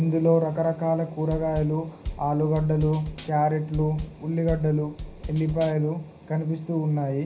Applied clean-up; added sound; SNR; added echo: none; Drum kit; 12 dB; reverberation time 0.4 s.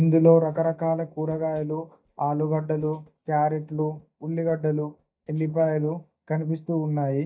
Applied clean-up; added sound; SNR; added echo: neural mask model DeepFilterNet 3.